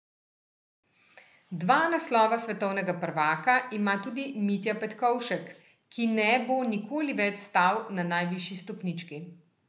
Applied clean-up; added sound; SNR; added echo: none; none; none; none.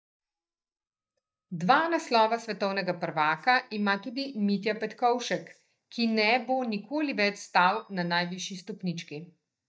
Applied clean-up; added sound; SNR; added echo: neural mask model DeepFilterNet 3.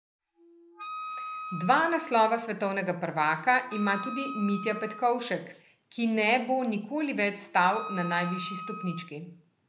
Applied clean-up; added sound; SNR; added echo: none; Wind instrument, woodwind instrument; 11 dB; none.